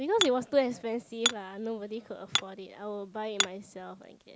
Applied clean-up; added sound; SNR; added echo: none; Hammer; 3 dB; none.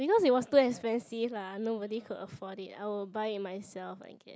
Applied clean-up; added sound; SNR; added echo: none; none; none; none.